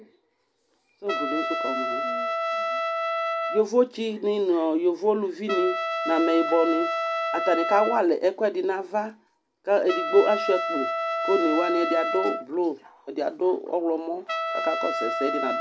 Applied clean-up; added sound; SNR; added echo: none; Trumpet; 4 dB; none.